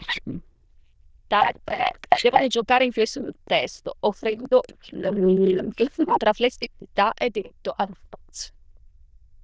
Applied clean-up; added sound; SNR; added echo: neural diffusion model UNIVERSE++.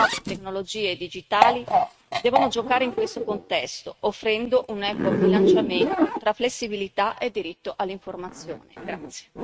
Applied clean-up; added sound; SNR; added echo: neural mask model RNNoise.